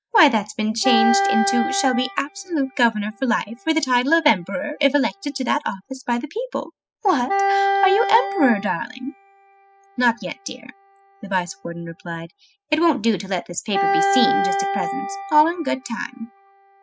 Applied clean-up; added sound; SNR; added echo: classical method spectral subtraction.